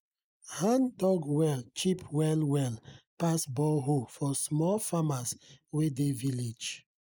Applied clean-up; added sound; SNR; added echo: neural mask model Resemble Enhance denoiser.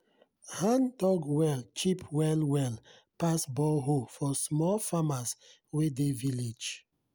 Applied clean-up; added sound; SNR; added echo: none; none; none; none.